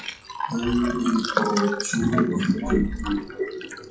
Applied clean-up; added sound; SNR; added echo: classical method WPE with log-MMSE.